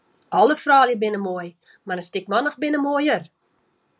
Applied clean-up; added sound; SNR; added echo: none; none; none; none.